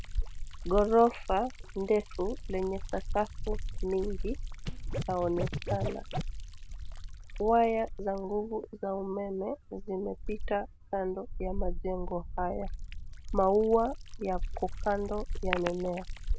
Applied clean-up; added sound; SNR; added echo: none; Liquid + Scratching (performance technique); 4 dB; none.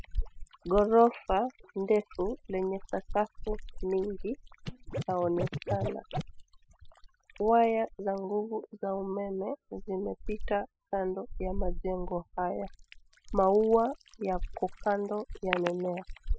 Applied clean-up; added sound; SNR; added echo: classical method spectral subtraction.